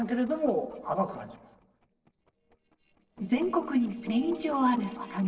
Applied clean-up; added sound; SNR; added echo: neural separator model SepFormer DNS4.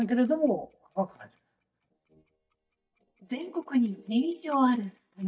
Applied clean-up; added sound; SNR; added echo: neural mask model DeepFilterNet 3.